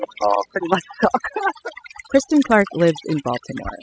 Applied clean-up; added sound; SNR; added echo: classical method spectral subtraction.